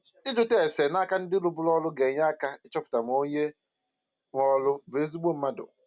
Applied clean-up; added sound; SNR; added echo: none; none; none; none.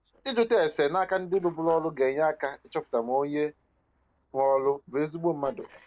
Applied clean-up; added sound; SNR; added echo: neural separator model SepFormer DNS4.